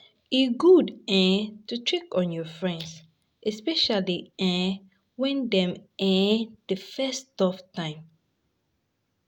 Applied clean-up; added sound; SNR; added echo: none; none; none; none.